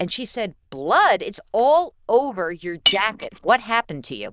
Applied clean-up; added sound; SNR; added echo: neural diffusion model UNIVERSE++.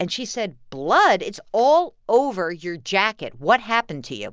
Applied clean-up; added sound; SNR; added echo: none; none; none; none.